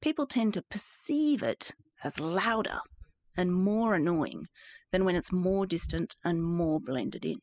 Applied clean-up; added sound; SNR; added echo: classical method spectral subtraction.